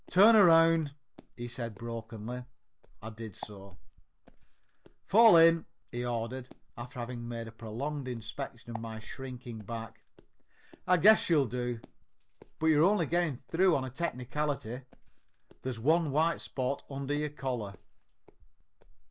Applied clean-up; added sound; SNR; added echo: none; Walk, footsteps; 16 dB; none.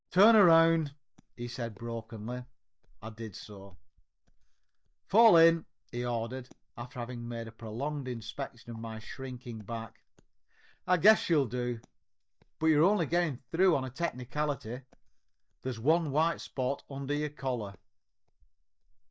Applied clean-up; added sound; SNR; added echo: neural mask model DeepFilterNet 3.